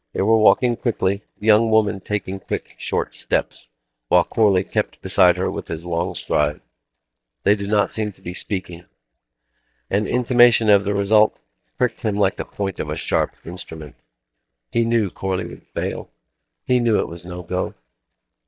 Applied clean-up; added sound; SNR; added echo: neural mask model DeepFilterNet 3.